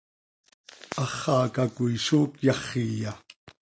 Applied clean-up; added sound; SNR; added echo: none; none; none; none.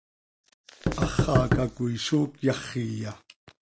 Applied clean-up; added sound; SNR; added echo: none; Knock; -1 dB; none.